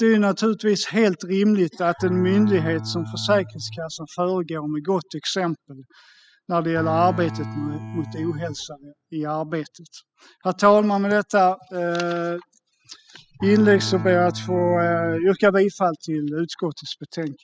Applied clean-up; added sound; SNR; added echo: classical method spectral subtraction.